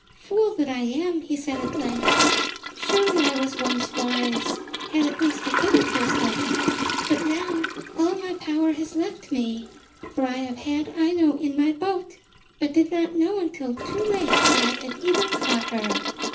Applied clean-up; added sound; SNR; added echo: none; Toilet flush / Gurgling; 2 dB; reverberation time 0.3 s.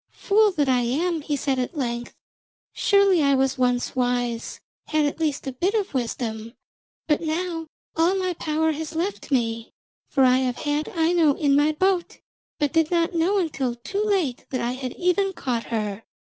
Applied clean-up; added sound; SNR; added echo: none; none; none; none.